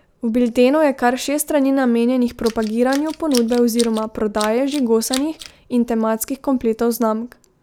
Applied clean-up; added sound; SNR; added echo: none; Tools; 15 dB; none.